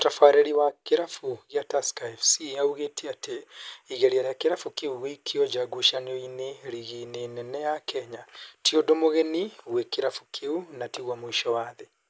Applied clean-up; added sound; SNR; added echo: none; none; none; none.